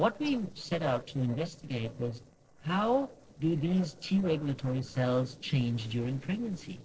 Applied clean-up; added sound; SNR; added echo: neural separator model SepFormer DNS4.